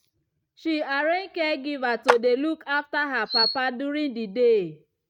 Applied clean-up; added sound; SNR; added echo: neural mask model RNNoise.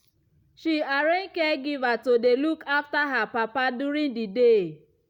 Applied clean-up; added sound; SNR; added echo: none; none; none; none.